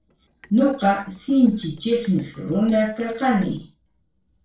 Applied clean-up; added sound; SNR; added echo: neural separator model SepFormer DNS4.